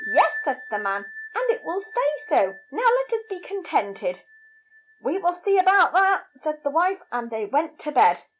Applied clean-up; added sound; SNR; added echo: none; Bell; 16 dB; none.